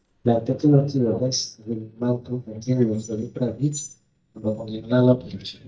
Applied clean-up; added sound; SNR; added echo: neural mask model DeepFilterNet 3.